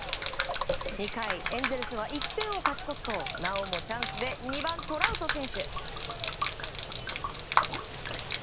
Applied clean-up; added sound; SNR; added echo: none; Gurgling / Liquid; -4 dB; none.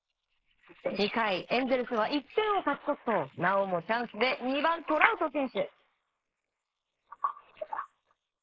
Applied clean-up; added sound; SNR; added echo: neural mask model Resemble Enhance denoiser.